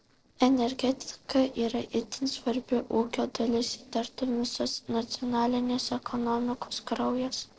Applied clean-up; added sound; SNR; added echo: neural separator model SepFormer DNS4.